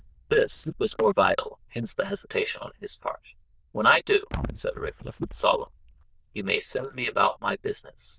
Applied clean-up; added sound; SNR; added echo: neural diffusion model UNIVERSE++.